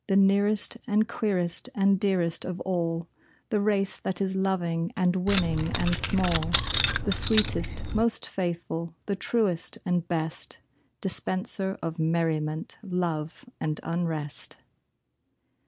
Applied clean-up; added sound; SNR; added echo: none; Keys jangling; 1 dB; none.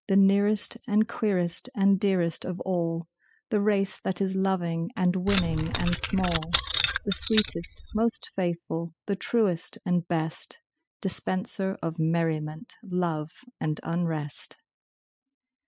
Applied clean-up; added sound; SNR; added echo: classical method spectral subtraction.